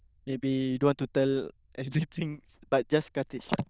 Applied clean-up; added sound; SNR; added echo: neural diffusion model UNIVERSE++.